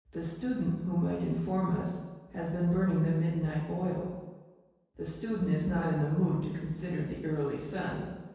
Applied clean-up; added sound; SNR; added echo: none; none; none; reverberation time 1.2 s.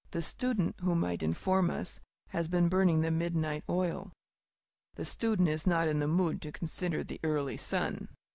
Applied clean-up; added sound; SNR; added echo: none; none; none; none.